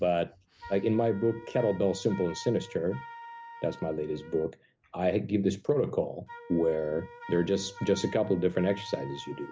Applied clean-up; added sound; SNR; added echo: none; Wind instrument, woodwind instrument; 17 dB; none.